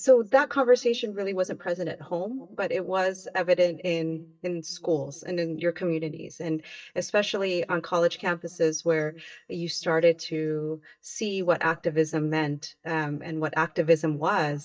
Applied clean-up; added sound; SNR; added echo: neural mask model DeepFilterNet 3.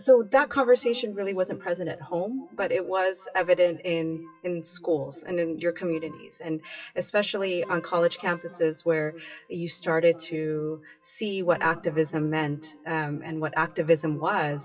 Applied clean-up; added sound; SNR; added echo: classical method WPE with log-MMSE.